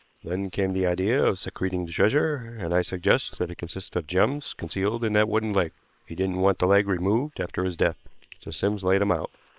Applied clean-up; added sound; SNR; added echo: neural separator model SepFormer WHAM!.